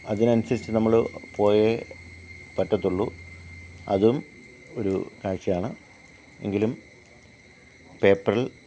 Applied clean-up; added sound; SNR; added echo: none; none; none; none.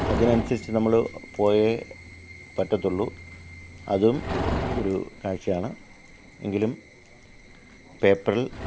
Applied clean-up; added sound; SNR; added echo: none; Livestock, farm animals, working animals; 9 dB; none.